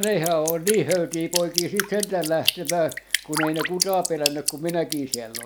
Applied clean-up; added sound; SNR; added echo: none; Drip; 5 dB; none.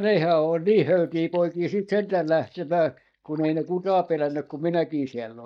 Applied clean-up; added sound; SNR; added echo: neural mask model DeepFilterNet 3.